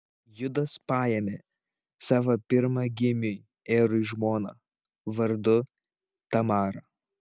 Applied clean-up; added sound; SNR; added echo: none; none; none; none.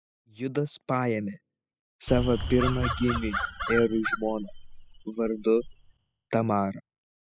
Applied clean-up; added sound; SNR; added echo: classical method spectral subtraction.